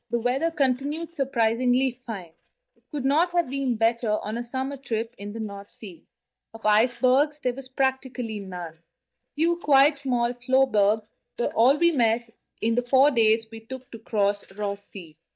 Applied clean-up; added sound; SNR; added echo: neural mask model DeepFilterNet 3.